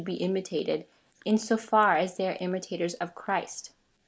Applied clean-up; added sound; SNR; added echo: neural mask model Resemble Enhance denoiser.